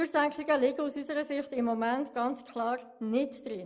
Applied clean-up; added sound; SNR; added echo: neural mask model Resemble Enhance denoiser.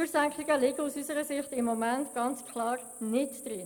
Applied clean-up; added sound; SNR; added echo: none; Cricket; 16 dB; none.